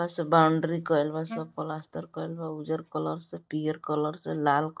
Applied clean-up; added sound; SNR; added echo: neural mask model DeepFilterNet 3.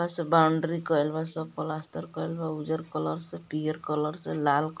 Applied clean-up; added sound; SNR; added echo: neural mask model Resemble Enhance denoiser.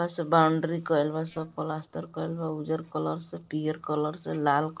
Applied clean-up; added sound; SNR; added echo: neural separator model SepFormer DNS4.